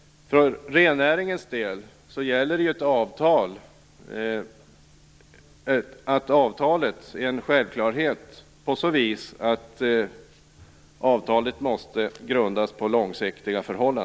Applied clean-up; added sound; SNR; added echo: none; none; none; none.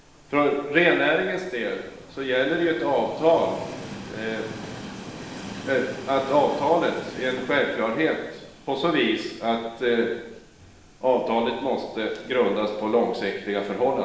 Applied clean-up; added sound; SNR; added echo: none; Train; 17 dB; reverberation time 0.9 s.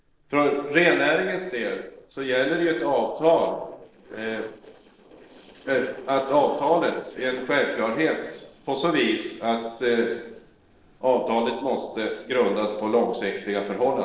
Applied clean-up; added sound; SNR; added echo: neural separator model SepFormer DNS4.